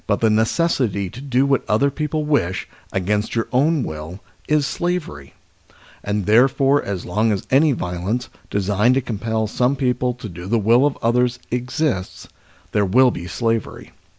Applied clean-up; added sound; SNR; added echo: none; none; none; none.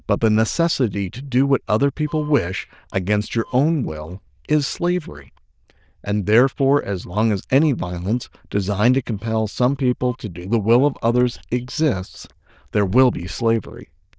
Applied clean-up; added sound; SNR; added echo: neural diffusion model UNIVERSE++.